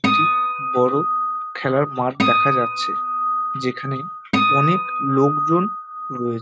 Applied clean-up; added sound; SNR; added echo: none; Acoustic guitar; -2 dB; none.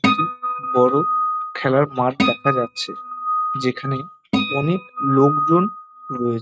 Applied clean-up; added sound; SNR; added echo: neural mask model RNNoise.